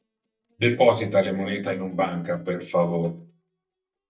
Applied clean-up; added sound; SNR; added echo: neural mask model DeepFilterNet 3.